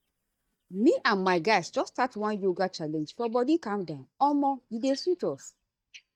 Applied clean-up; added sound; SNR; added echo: neural mask model DeepFilterNet 3.